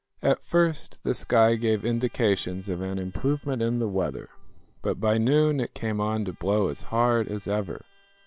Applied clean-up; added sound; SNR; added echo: neural separator model SepFormer WHAM!.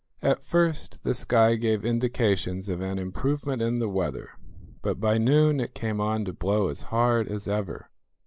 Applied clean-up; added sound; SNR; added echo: neural mask model Resemble Enhance denoiser.